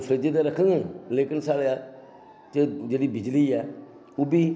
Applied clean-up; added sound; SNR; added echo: none; none; none; none.